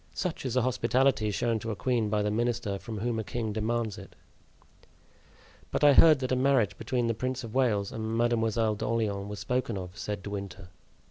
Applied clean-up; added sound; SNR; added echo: none; none; none; none.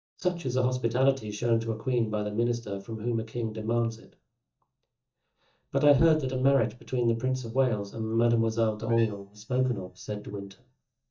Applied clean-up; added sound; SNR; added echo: neural mask model DeepFilterNet 3.